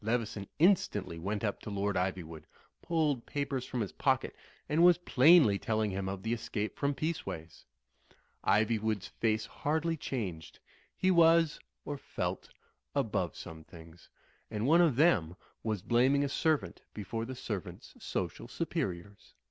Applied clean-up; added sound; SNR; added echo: none; none; none; none.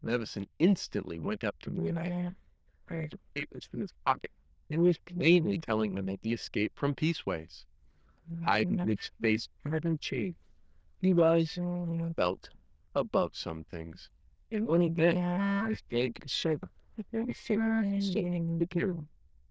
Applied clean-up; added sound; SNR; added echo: neural diffusion model UNIVERSE++.